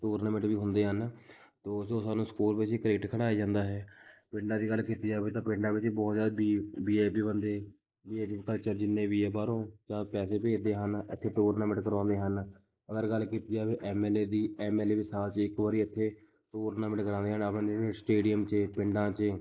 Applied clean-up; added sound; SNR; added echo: neural mask model Resemble Enhance denoiser.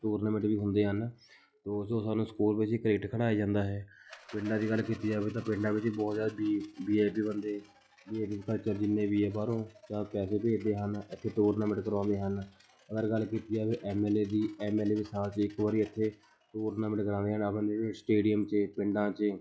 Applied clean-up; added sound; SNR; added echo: classical method log-MMSE.